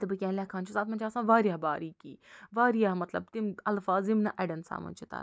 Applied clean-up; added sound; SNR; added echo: none; none; none; none.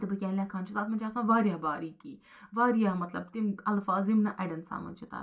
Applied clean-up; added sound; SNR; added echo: none; none; none; reverberation time 0.2 s.